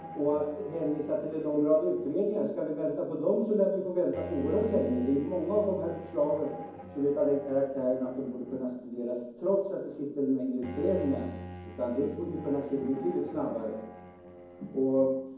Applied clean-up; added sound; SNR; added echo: none; Bowed string instrument; 16 dB; reverberation time 1.2 s.